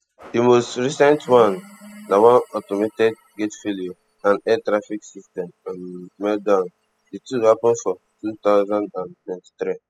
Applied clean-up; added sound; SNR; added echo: classical method spectral subtraction.